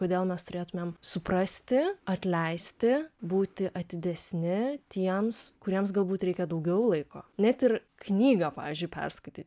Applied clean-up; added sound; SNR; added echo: none; none; none; none.